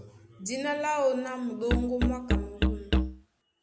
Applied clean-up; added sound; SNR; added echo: none; Musical instrument; -3 dB; none.